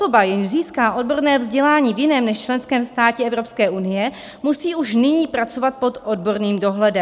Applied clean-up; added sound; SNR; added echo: none; none; none; none.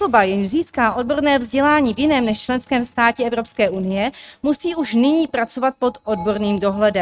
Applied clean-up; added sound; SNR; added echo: neural mask model RNNoise.